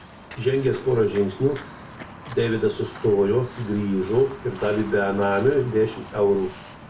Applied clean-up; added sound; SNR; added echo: none; Walk, footsteps; 17 dB; reverberation time 0.1 s.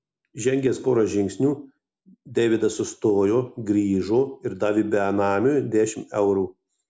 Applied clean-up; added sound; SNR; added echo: none; none; none; none.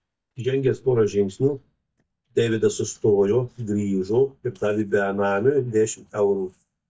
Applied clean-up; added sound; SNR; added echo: neural mask model DeepFilterNet 3.